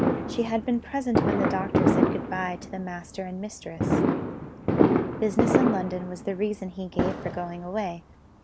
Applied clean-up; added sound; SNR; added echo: none; Fireworks; -4 dB; none.